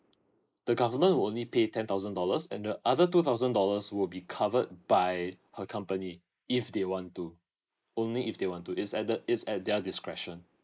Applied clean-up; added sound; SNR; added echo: neural mask model Resemble Enhance denoiser.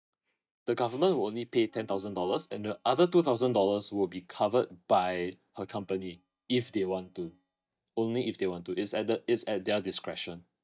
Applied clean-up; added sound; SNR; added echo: neural mask model DeepFilterNet 3.